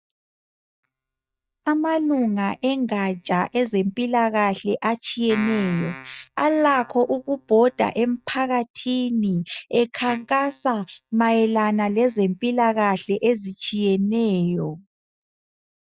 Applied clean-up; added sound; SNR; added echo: neural mask model DeepFilterNet 3.